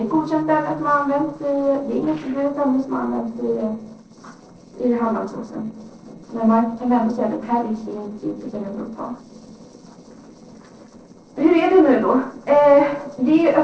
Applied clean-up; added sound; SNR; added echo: neural separator model SepFormer DNS4.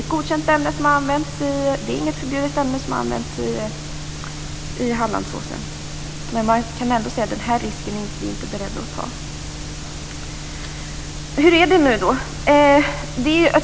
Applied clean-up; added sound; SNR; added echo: none; none; none; none.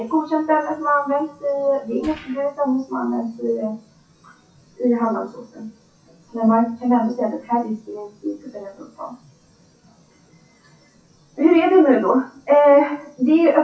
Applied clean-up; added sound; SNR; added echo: classical method WPE with log-MMSE.